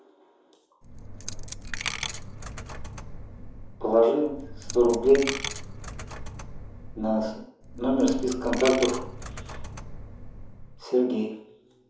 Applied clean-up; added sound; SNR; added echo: none; Coin (dropping); 8 dB; reverberation time 2.6 s.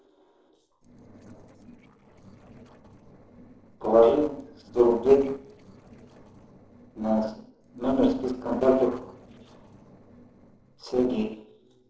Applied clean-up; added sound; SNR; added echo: neural separator model SepFormer DNS4.